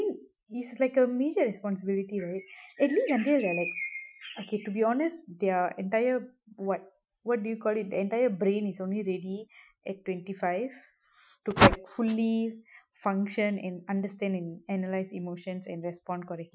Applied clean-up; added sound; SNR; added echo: classical method Wiener filter.